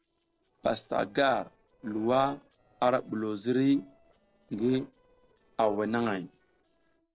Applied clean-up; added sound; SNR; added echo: neural separator model SepFormer DNS4.